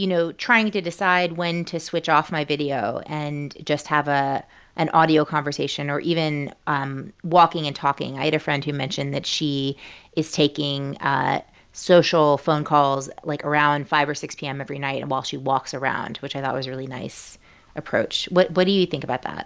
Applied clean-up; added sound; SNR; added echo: none; none; none; none.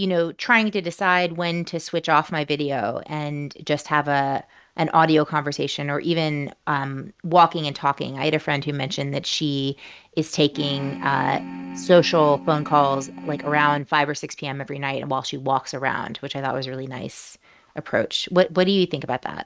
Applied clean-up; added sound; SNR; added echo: neural mask model RNNoise.